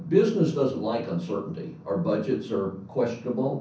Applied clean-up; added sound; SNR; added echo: none; none; none; reverberation time 0.6 s.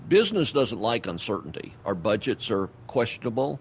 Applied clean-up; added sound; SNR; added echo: none; none; none; none.